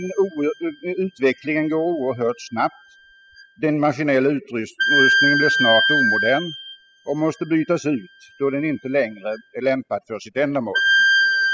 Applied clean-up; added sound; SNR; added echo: classical method spectral subtraction.